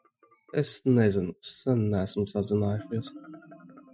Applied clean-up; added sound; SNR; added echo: classical method Wiener filter.